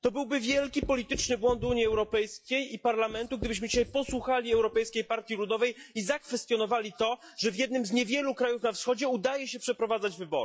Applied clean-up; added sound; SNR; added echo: classical method log-MMSE.